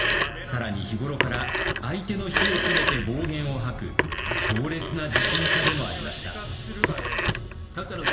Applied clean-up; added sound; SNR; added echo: none; Telephone; -3 dB; reverberation time 1.8 s.